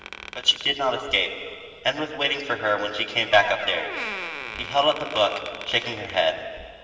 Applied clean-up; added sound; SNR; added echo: none; Door; 13 dB; reverberation time 2.9 s.